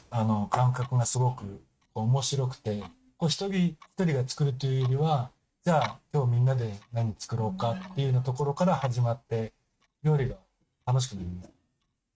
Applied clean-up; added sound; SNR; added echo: neural mask model RNNoise.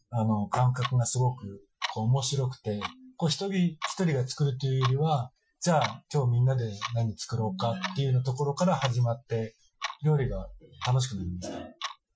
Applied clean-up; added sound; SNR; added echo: classical method Wiener filter.